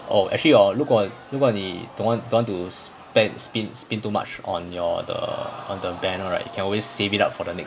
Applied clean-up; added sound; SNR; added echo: none; Crowd; 19 dB; none.